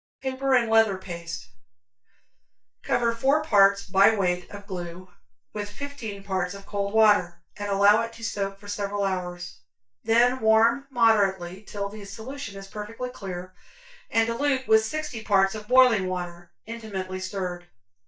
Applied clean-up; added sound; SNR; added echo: neural mask model DeepFilterNet 3.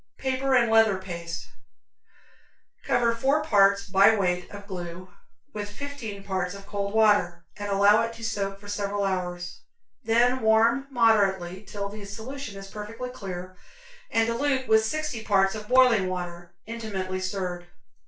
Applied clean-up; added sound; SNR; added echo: neural separator model SepFormer DNS4.